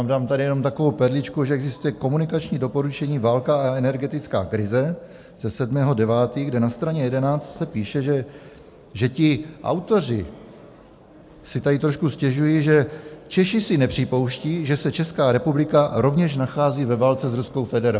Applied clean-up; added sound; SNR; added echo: none; none; none; none.